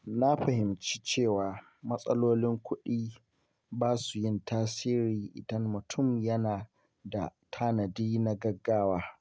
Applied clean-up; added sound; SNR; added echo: none; none; none; none.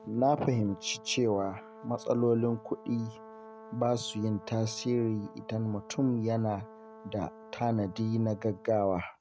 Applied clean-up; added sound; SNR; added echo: none; Brass instrument; 19 dB; none.